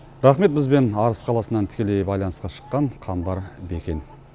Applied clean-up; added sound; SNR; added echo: none; none; none; none.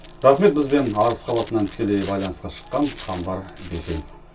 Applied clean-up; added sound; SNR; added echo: none; Domestic sounds, home sounds; 16 dB; reverberation time 0.2 s.